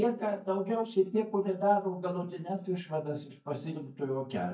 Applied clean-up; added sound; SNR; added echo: neural mask model DeepFilterNet 3.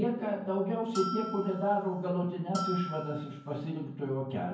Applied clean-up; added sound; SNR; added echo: none; Bell; 8 dB; reverberation time 0.9 s.